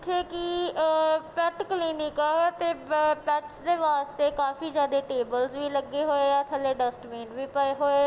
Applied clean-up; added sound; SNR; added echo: none; none; none; none.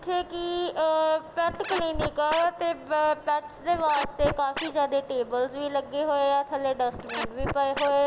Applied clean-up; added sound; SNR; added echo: none; Scratching (performance technique); 7 dB; none.